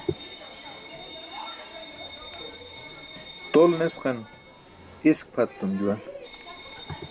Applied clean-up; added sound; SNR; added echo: none; Bell; 9 dB; none.